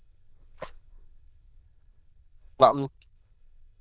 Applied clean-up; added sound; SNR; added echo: neural diffusion model UNIVERSE++.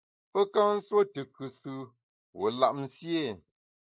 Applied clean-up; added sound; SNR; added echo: neural mask model Resemble Enhance denoiser.